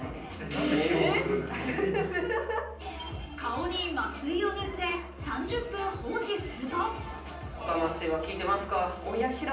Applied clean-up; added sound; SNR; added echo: none; Musical instrument; 15 dB; reverberation time 0.6 s.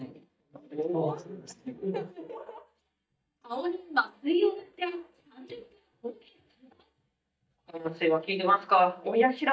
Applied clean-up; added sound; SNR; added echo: neural mask model DeepFilterNet 3.